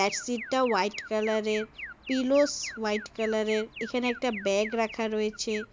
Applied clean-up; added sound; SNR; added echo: none; Alarm; 14 dB; none.